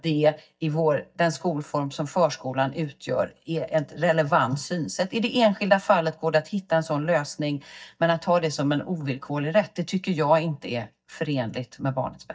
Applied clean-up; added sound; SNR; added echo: neural mask model DeepFilterNet 3.